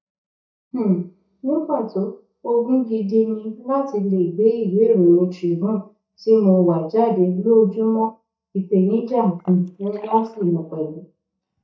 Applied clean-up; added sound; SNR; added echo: neural mask model DeepFilterNet 3.